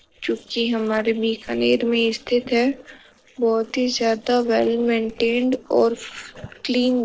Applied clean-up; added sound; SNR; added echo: neural separator model SepFormer DNS4.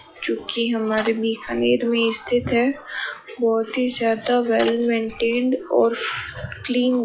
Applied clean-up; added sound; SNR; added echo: classical method log-MMSE.